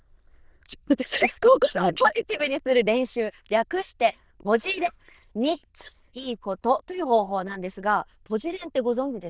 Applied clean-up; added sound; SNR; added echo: neural diffusion model UNIVERSE++.